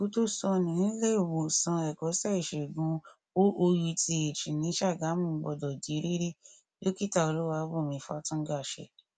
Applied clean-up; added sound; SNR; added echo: none; none; none; none.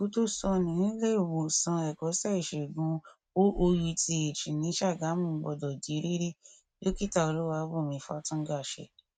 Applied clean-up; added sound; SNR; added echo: neural mask model RNNoise.